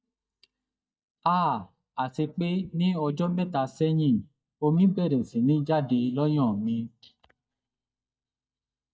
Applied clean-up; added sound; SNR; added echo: neural mask model DeepFilterNet 3.